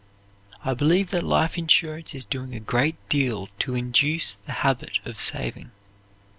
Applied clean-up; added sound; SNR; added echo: none; none; none; none.